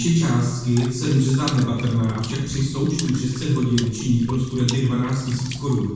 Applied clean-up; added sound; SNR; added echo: none; Water / Splash, splatter; 16 dB; reverberation time 1.1 s.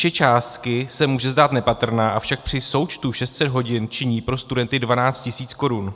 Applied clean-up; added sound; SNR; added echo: none; none; none; none.